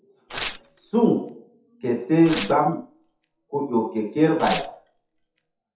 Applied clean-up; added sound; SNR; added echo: classical method WPE with log-MMSE.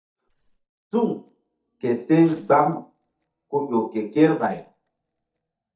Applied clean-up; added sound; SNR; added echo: neural mask model DeepFilterNet 3.